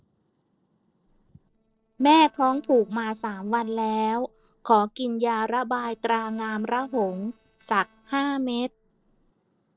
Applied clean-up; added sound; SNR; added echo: neural separator model SepFormer DNS4.